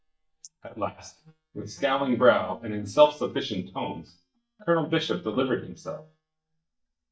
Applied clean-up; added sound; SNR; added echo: neural mask model DeepFilterNet 3.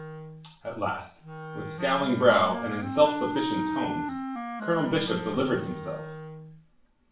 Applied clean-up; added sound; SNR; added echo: none; Wind instrument, woodwind instrument; 7 dB; reverberation time 0.4 s.